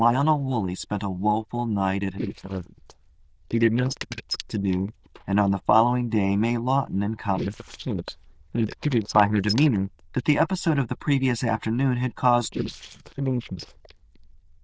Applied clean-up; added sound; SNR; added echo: neural diffusion model UNIVERSE++.